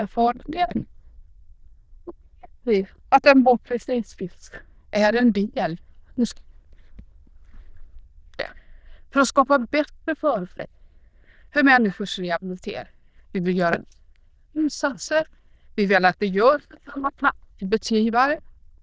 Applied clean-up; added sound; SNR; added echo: neural diffusion model UNIVERSE++.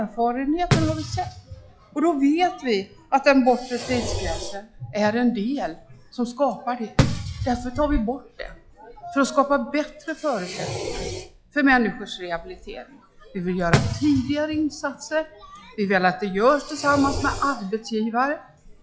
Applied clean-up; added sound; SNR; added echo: classical method log-MMSE.